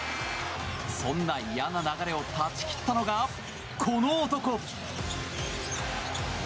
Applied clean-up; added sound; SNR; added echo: none; none; none; none.